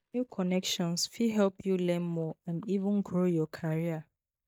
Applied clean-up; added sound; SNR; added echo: neural mask model DeepFilterNet 3.